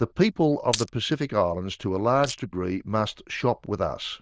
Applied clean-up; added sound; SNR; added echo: neural diffusion model UNIVERSE++.